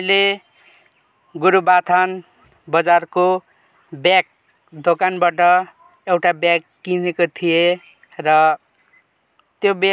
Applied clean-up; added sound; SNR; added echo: none; none; none; none.